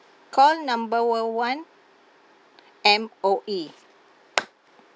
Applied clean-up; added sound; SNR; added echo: none; none; none; none.